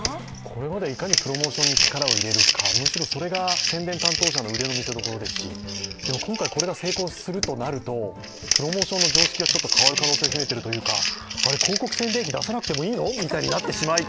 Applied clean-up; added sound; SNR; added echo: none; Crumpling, crinkling; -3 dB; none.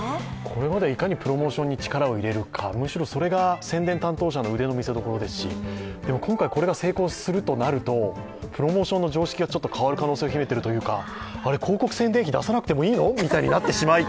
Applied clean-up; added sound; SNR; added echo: none; none; none; none.